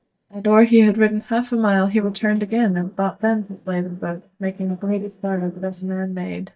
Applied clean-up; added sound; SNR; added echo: neural mask model DeepFilterNet 3.